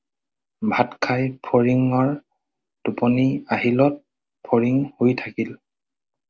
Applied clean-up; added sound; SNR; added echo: none; none; none; none.